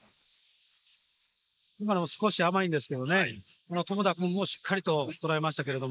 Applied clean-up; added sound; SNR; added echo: neural mask model Resemble Enhance denoiser.